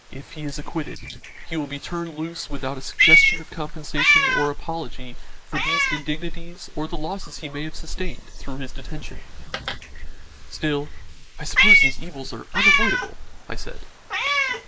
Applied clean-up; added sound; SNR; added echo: neural mask model Resemble Enhance denoiser.